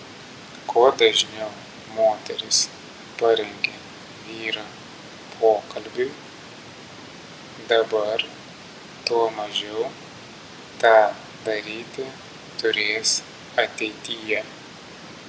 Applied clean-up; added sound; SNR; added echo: none; none; none; none.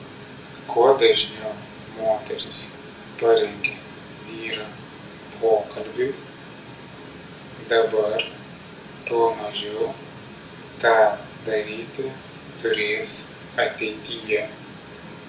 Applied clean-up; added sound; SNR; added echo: none; none; none; reverberation time 0.3 s.